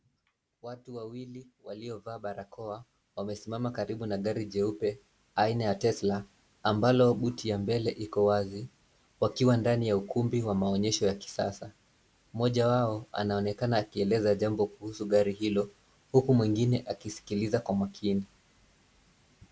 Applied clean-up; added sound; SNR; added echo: none; none; none; none.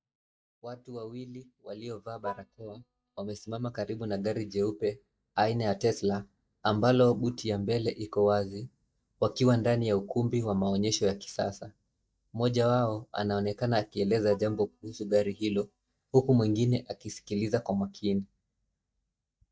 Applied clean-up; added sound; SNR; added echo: neural mask model DeepFilterNet 3.